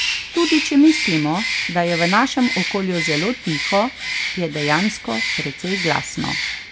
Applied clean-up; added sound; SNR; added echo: none; Bird; 4 dB; none.